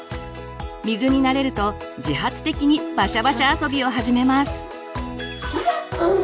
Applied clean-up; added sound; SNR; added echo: none; none; none; none.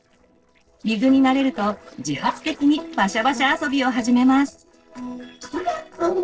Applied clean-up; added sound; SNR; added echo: neural separator model SepFormer DNS4.